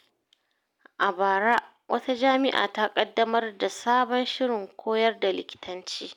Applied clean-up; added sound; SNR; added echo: none; none; none; none.